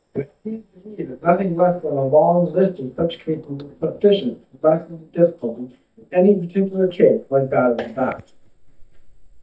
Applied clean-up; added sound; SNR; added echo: neural mask model DeepFilterNet 3.